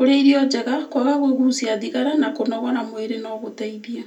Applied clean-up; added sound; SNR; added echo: none; none; none; reverberation time 0.2 s.